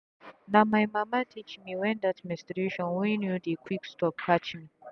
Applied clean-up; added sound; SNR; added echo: none; none; none; none.